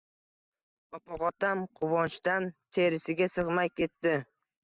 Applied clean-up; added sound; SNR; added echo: neural mask model DeepFilterNet 3.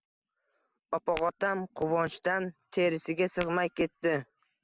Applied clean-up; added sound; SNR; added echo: none; Tap / Glass; 18 dB; none.